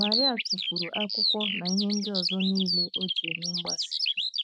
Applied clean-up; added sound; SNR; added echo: neural mask model Resemble Enhance denoiser.